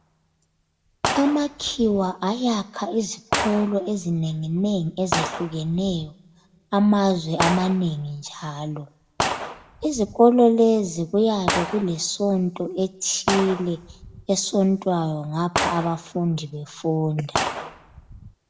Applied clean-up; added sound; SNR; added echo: none; Gunshot, gunfire; 9 dB; reverberation time 0.5 s.